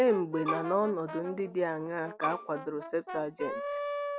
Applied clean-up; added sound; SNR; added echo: none; Brass instrument + Bowed string instrument; 6 dB; none.